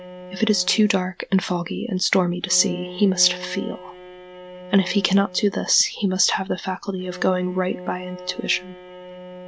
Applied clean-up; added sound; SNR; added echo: none; Bowed string instrument; 15 dB; none.